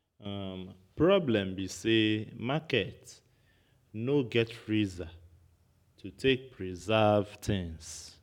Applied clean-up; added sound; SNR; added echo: none; none; none; none.